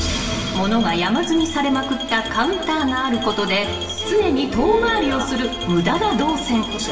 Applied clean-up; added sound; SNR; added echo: none; none; none; reverberation time 2.3 s.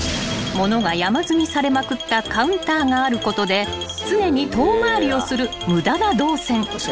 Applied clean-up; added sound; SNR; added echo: none; none; none; none.